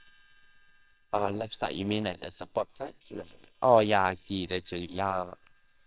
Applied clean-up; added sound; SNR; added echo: neural separator model SepFormer WHAMR!.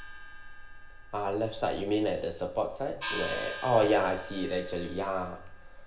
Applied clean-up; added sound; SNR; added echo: none; Gong; 10 dB; reverberation time 0.7 s.